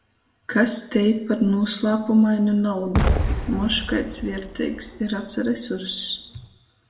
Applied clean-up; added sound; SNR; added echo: none; Explosion; 4 dB; reverberation time 0.8 s.